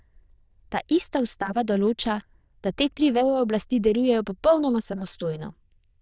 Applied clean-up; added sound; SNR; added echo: neural diffusion model UNIVERSE++.